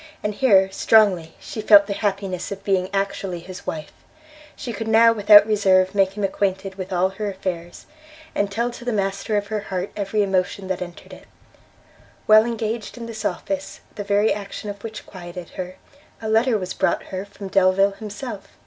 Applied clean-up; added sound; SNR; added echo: none; none; none; none.